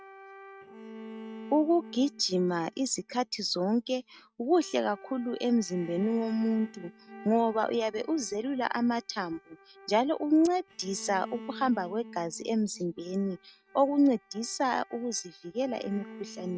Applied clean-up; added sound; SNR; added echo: neural mask model RNNoise.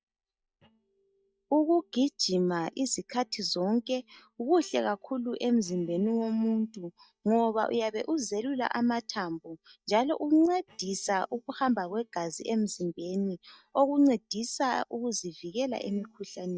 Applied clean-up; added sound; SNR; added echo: neural mask model DeepFilterNet 3.